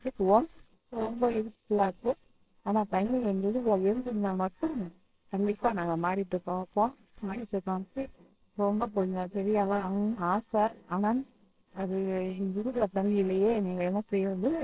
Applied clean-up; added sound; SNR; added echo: neural separator model SepFormer WHAMR!.